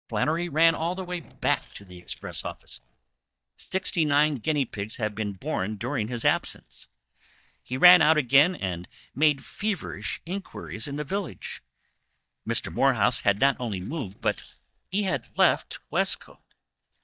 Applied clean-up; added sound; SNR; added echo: neural mask model DeepFilterNet 3.